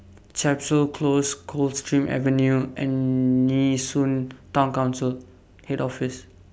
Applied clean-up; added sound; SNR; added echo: none; none; none; none.